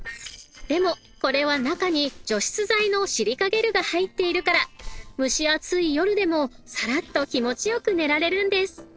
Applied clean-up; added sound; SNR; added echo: neural separator model SepFormer DNS4.